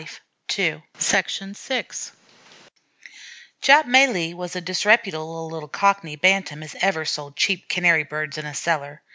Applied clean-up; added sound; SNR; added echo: none; none; none; none.